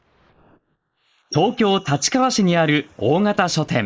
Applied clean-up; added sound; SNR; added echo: neural mask model Resemble Enhance denoiser.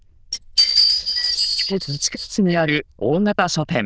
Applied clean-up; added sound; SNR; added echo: neural diffusion model UNIVERSE++.